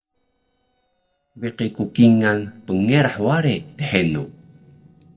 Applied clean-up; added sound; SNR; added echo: neural separator model SepFormer DNS4.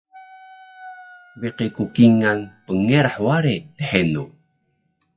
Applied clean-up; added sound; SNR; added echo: classical method WPE with log-MMSE.